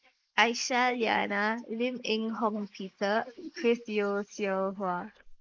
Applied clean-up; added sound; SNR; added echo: neural mask model Resemble Enhance denoiser.